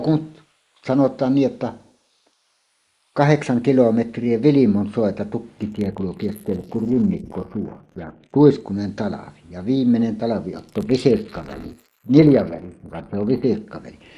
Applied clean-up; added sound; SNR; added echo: neural mask model Resemble Enhance denoiser.